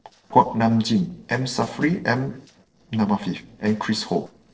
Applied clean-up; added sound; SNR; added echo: neural separator model SepFormer DNS4.